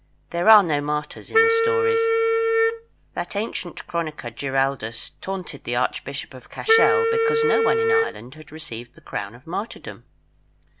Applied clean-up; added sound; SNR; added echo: none; Wind instrument, woodwind instrument; -5 dB; none.